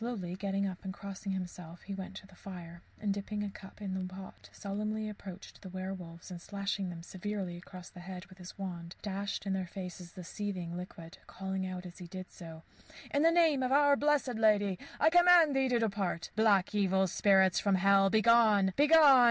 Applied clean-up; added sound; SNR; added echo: none; none; none; none.